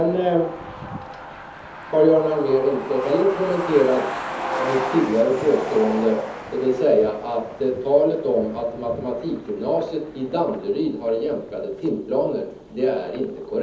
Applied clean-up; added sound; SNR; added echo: none; Truck; 11 dB; reverberation time 0.7 s.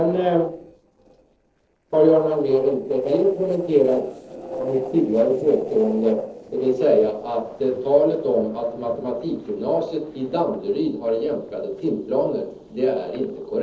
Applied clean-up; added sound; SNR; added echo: neural separator model SepFormer DNS4.